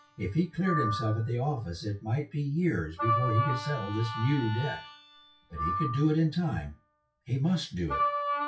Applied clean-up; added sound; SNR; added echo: classical method WPE with log-MMSE.